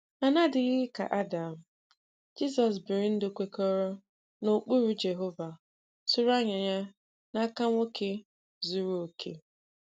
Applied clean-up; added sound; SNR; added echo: none; none; none; none.